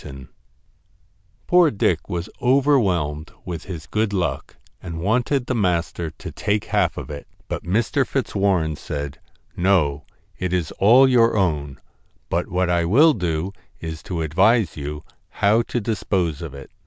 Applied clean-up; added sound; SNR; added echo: none; none; none; none.